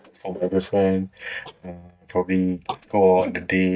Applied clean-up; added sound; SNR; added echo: neural mask model DeepFilterNet 3.